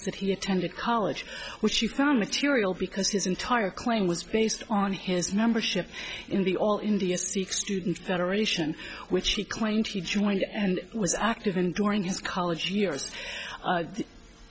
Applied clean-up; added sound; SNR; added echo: none; none; none; none.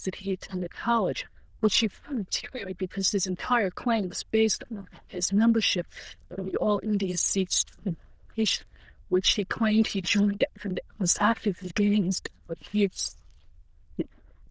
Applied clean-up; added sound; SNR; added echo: neural diffusion model UNIVERSE++.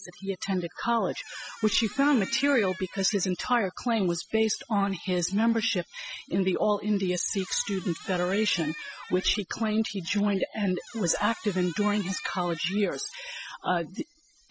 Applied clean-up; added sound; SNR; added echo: classical method spectral subtraction.